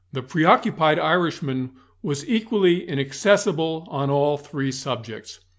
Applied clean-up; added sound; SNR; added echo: none; none; none; none.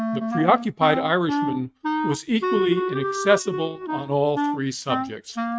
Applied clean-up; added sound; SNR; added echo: neural mask model RNNoise.